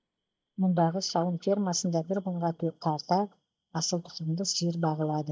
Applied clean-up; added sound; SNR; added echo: neural mask model DeepFilterNet 3.